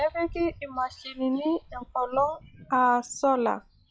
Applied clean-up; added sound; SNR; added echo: classical method log-MMSE.